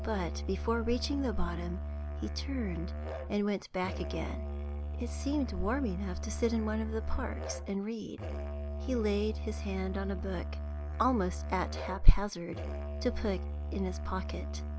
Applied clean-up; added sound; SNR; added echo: none; Musical instrument; 5 dB; none.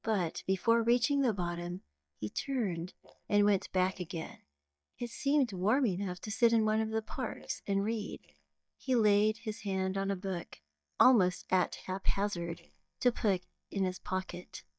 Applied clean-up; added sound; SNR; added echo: neural mask model DeepFilterNet 3.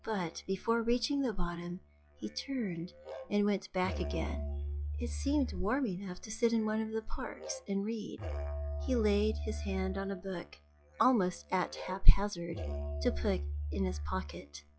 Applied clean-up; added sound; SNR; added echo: classical method log-MMSE.